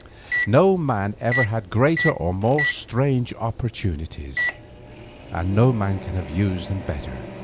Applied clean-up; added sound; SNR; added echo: none; Microwave oven; 8 dB; none.